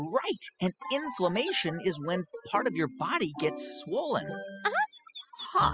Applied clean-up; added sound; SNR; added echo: classical method spectral subtraction.